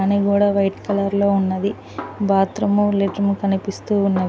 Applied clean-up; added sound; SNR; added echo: none; Snare drum; 20 dB; none.